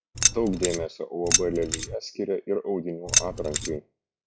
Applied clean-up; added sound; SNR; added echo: classical method log-MMSE.